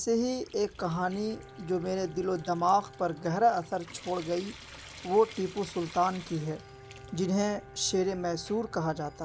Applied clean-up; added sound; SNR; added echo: none; Bowed string instrument + Trickle, dribble / Sink (filling or washing) / Water tap, faucet; 19 dB; none.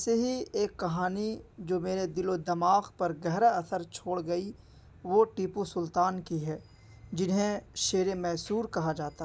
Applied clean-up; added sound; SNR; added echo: none; none; none; none.